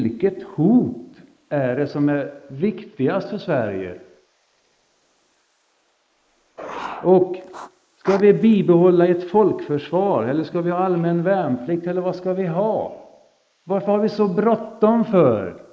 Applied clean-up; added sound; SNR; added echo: neural mask model Resemble Enhance denoiser.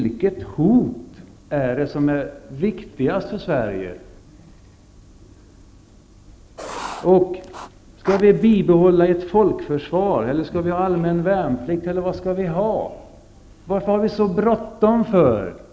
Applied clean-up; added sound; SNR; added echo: none; Writing; 14 dB; none.